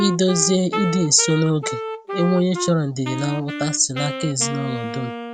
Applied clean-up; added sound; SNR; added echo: none; Wind instrument, woodwind instrument; 7 dB; none.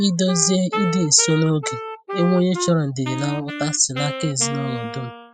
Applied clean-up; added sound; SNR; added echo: classical method spectral subtraction.